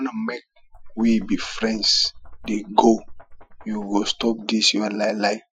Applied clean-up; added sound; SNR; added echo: classical method Wiener filter.